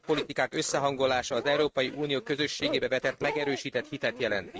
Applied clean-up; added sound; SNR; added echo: neural mask model RNNoise.